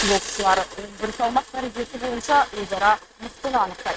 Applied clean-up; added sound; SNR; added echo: neural mask model RNNoise.